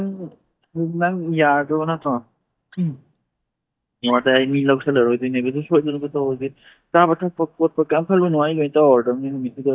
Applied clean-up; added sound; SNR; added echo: neural mask model DeepFilterNet 3.